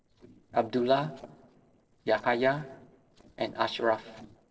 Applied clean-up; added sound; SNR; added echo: neural separator model SepFormer DNS4.